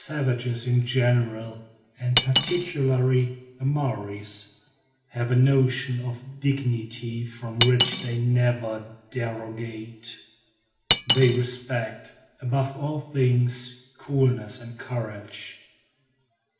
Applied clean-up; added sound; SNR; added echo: none; Cutlery, silverware; 4 dB; reverberation time 1.0 s.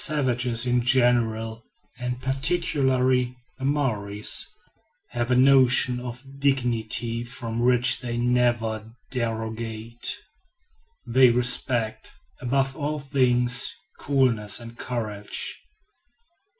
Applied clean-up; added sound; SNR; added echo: none; none; none; none.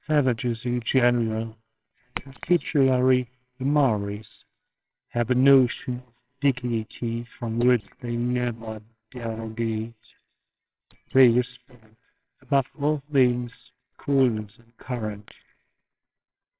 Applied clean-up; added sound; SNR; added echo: neural separator model SepFormer WHAMR!.